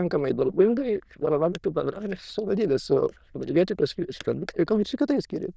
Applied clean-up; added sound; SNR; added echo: neural diffusion model UNIVERSE++.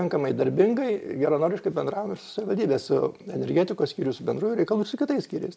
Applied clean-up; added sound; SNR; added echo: none; none; none; none.